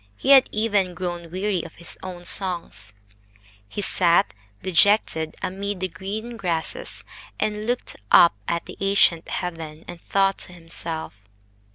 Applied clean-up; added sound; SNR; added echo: none; none; none; none.